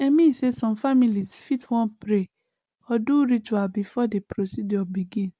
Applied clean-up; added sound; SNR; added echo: none; none; none; none.